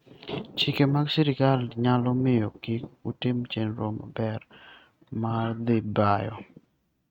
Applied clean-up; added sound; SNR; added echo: neural mask model RNNoise.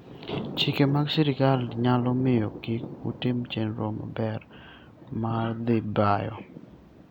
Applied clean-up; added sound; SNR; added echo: none; Thunder; 14 dB; none.